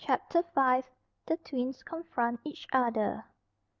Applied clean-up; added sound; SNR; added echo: none; none; none; none.